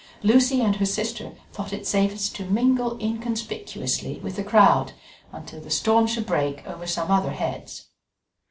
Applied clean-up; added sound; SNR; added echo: none; none; none; none.